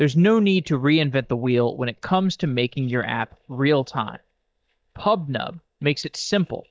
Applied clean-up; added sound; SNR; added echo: neural mask model DeepFilterNet 3.